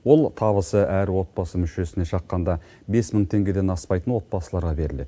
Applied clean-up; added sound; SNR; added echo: none; none; none; none.